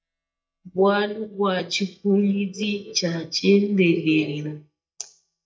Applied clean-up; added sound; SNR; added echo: neural mask model DeepFilterNet 3.